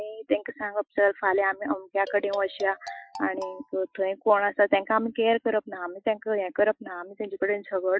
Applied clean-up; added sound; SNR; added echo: classical method Wiener filter.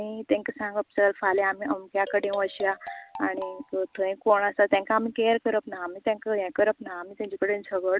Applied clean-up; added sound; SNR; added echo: none; Marimba, xylophone; 15 dB; none.